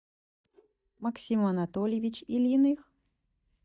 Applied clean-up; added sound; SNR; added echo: neural mask model DeepFilterNet 3.